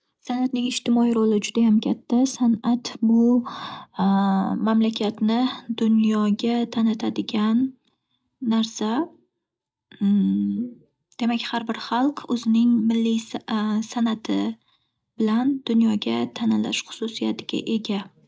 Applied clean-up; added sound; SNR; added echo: none; none; none; none.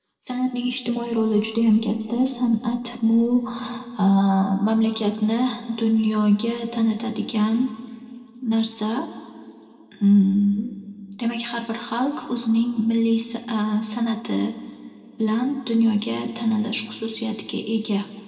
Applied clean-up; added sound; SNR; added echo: none; none; none; reverberation time 1.8 s.